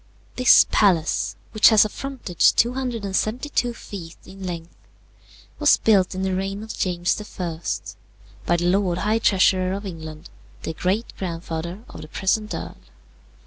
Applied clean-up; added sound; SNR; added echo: none; none; none; none.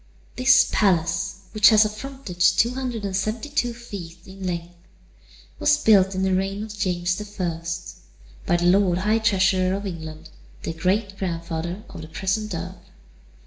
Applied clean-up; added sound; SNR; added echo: none; none; none; reverberation time 0.6 s.